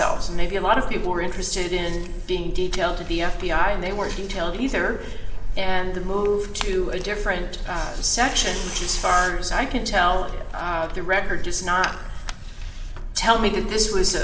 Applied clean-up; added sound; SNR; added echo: none; Tearing; 18 dB; reverberation time 1.9 s.